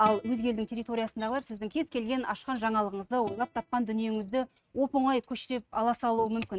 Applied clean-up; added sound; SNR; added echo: neural mask model RNNoise.